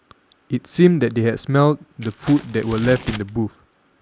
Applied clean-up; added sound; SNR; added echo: none; Crumpling, crinkling; 13 dB; none.